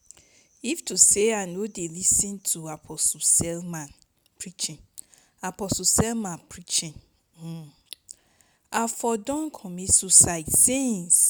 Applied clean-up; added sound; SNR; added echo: none; none; none; none.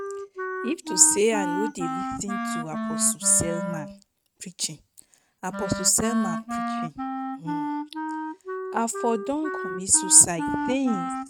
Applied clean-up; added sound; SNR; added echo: neural mask model RNNoise.